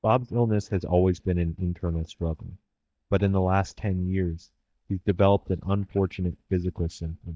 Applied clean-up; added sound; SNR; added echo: neural mask model DeepFilterNet 3.